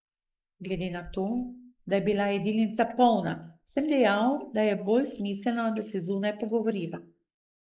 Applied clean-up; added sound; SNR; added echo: neural mask model Resemble Enhance denoiser.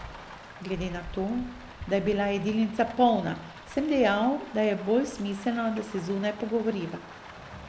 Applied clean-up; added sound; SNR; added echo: none; Rain; 15 dB; none.